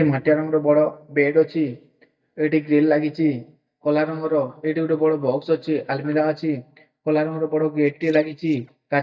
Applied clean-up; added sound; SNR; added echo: neural mask model DeepFilterNet 3.